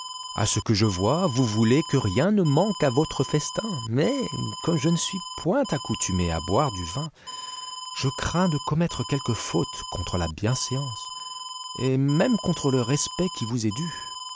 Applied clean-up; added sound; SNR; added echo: none; Alarm; 11 dB; none.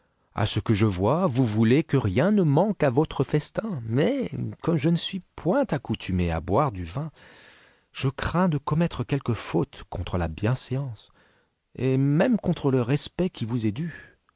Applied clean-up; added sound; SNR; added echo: none; none; none; none.